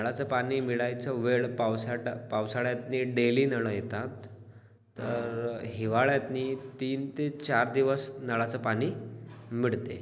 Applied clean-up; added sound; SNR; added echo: none; none; none; none.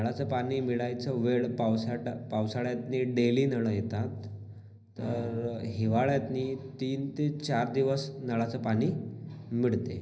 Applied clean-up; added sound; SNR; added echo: none; none; none; reverberation time 0.5 s.